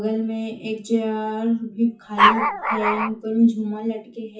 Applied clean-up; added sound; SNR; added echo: classical method WPE with log-MMSE.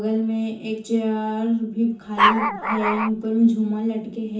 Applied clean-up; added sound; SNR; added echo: none; Dog; -1 dB; reverberation time 0.6 s.